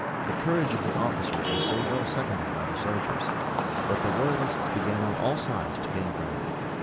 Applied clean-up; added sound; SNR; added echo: none; Traffic noise, roadway noise / Vehicle horn, car horn, honking; -3 dB; none.